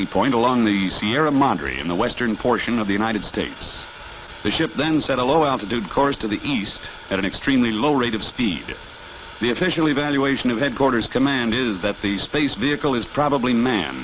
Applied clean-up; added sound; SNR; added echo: none; none; none; none.